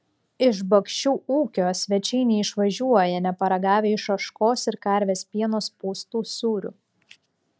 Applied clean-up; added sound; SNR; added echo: none; none; none; none.